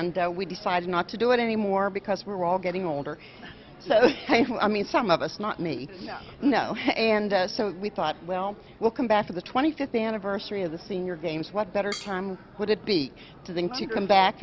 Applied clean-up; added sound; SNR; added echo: none; Drum kit; 19 dB; none.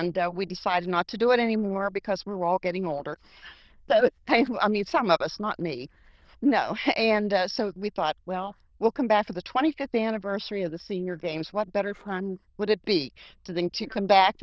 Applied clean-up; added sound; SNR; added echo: neural diffusion model UNIVERSE++.